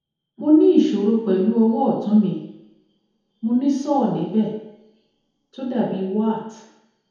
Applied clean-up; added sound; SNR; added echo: none; none; none; reverberation time 0.9 s.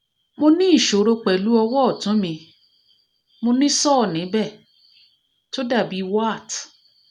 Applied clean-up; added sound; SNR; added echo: none; none; none; none.